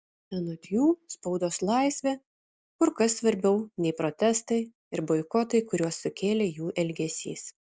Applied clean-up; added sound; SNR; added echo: none; none; none; none.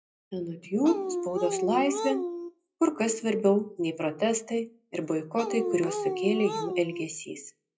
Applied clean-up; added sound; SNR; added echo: classical method WPE with log-MMSE.